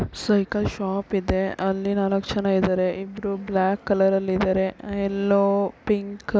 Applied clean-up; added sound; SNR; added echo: none; none; none; none.